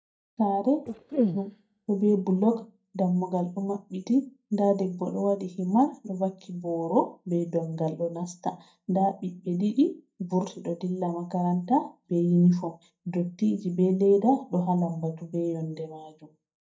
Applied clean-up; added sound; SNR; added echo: neural mask model DeepFilterNet 3.